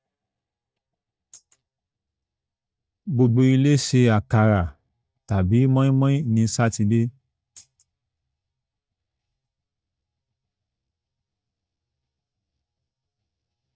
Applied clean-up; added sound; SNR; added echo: neural mask model DeepFilterNet 3.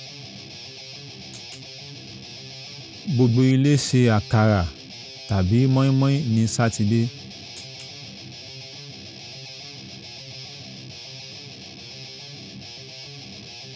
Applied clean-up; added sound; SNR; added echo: none; Guitar; 15 dB; none.